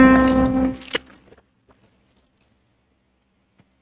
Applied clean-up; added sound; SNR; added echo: neural mask model RNNoise.